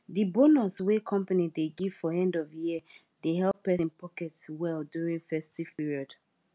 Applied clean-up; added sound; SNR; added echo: none; none; none; none.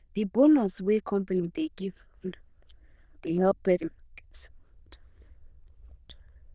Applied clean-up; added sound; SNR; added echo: neural diffusion model UNIVERSE++.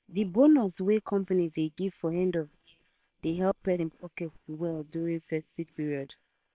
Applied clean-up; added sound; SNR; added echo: neural separator model SepFormer WHAM!.